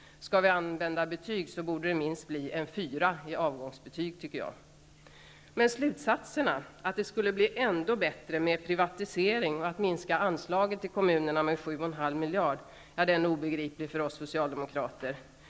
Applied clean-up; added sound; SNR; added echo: none; none; none; none.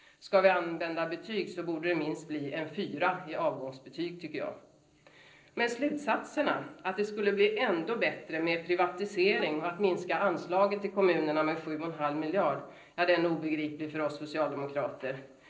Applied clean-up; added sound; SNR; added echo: neural separator model SepFormer DNS4.